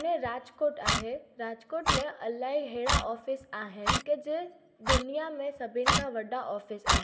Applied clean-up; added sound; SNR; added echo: none; Clock; -1 dB; reverberation time 1.1 s.